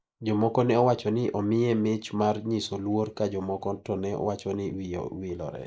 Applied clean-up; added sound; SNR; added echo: neural mask model Resemble Enhance denoiser.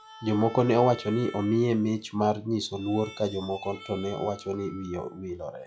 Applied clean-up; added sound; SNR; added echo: classical method log-MMSE.